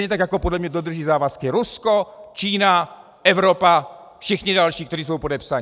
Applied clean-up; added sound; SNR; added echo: none; none; none; none.